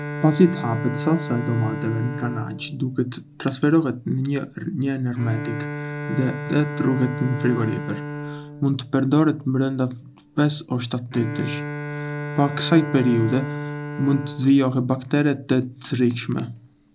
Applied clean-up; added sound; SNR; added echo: none; Bowed string instrument; 9 dB; none.